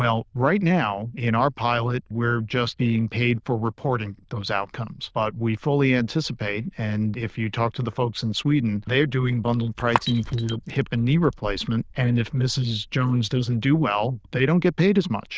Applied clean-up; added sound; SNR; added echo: neural diffusion model UNIVERSE++.